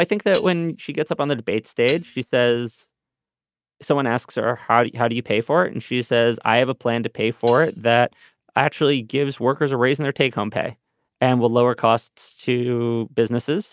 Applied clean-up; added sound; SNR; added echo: neural mask model RNNoise.